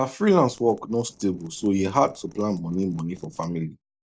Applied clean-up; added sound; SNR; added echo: neural separator model SepFormer DNS4.